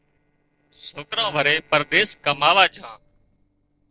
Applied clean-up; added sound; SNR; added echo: neural separator model SepFormer DNS4.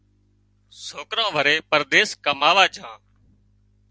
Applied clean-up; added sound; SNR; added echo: none; none; none; none.